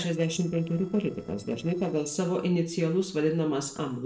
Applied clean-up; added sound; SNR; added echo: neural separator model SepFormer DNS4.